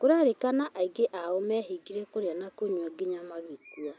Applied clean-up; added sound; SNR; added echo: none; none; none; none.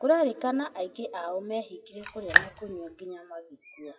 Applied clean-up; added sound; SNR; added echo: classical method WPE with log-MMSE.